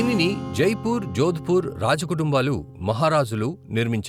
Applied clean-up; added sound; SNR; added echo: none; Strum; 12 dB; none.